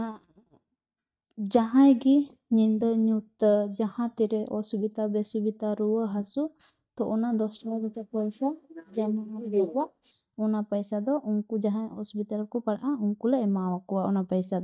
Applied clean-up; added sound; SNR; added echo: neural mask model DeepFilterNet 3.